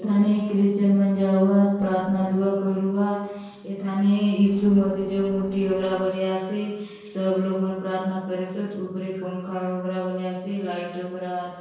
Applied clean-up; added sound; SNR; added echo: neural separator model SepFormer DNS4.